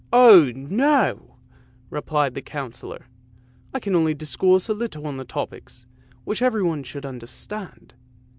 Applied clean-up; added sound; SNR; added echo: none; none; none; none.